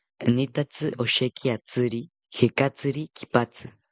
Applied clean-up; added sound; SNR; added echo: none; none; none; none.